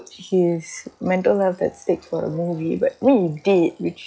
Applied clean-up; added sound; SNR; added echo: classical method log-MMSE.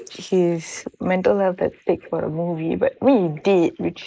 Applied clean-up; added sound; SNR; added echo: neural mask model Resemble Enhance denoiser.